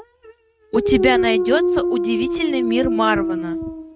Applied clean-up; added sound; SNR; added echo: neural mask model RNNoise.